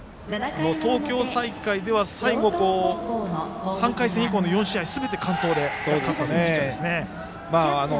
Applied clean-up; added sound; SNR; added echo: none; none; none; none.